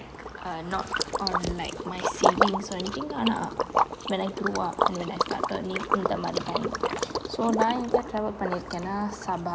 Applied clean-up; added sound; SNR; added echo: none; Liquid; -1 dB; none.